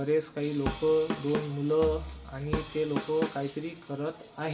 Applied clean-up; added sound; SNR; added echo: none; Drum kit; 7 dB; reverberation time 0.5 s.